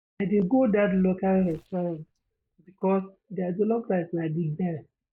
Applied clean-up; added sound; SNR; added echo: neural mask model DeepFilterNet 3.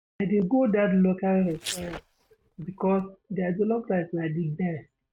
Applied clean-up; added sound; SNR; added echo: neural mask model RNNoise.